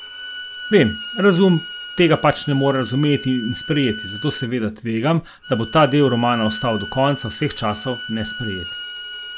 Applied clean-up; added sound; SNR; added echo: none; Bowed string instrument; 13 dB; none.